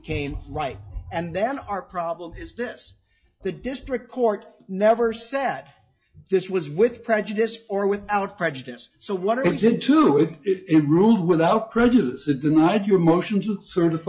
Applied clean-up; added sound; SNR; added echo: classical method WPE with log-MMSE.